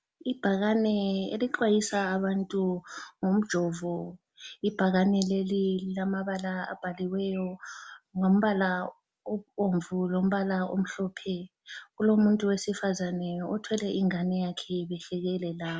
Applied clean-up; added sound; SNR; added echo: none; none; none; none.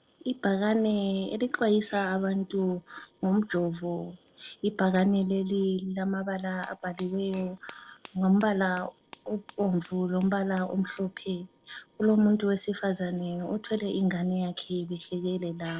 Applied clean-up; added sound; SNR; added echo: neural separator model SepFormer DNS4.